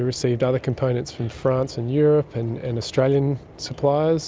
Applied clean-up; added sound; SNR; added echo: none; none; none; none.